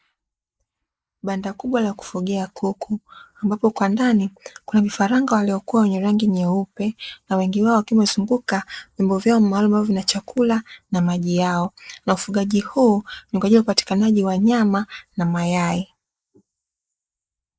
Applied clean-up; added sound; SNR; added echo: neural mask model Resemble Enhance denoiser.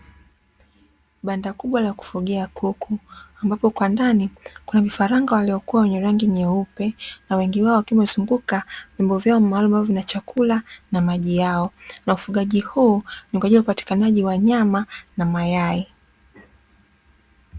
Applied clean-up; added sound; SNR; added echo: none; none; none; none.